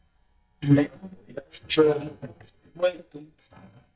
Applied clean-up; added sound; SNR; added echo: neural mask model DeepFilterNet 3.